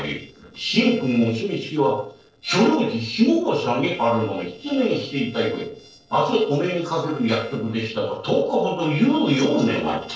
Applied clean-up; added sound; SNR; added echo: neural separator model SepFormer DNS4.